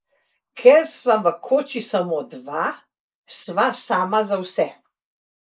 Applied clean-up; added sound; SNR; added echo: neural mask model Resemble Enhance denoiser.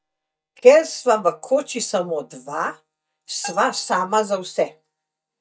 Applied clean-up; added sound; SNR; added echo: neural mask model DeepFilterNet 3.